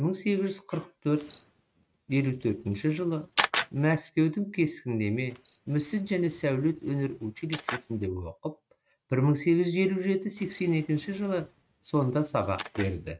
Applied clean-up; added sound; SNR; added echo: neural mask model RNNoise.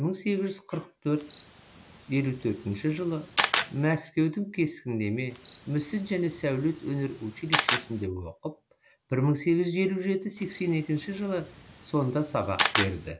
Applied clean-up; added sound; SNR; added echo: none; Camera; 5 dB; none.